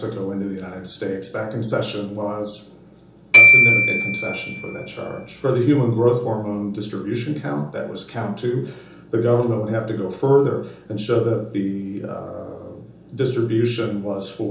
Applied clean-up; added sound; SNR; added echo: none; Glockenspiel; -5 dB; reverberation time 1.2 s.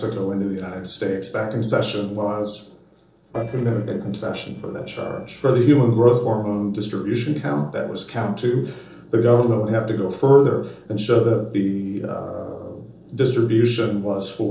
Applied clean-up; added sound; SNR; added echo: neural separator model SepFormer DNS4.